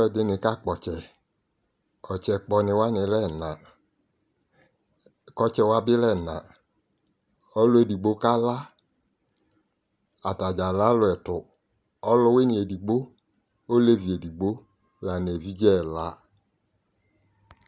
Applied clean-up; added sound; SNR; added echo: none; none; none; none.